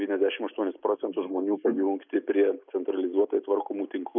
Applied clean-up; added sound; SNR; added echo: neural mask model Resemble Enhance denoiser.